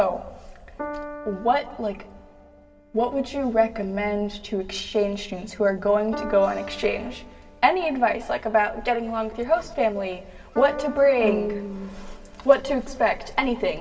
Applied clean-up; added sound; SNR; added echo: none; Piano; 16 dB; reverberation time 2.1 s.